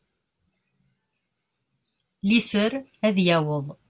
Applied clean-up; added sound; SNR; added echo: none; none; none; none.